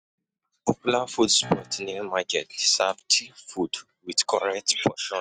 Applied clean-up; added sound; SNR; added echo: neural mask model RNNoise.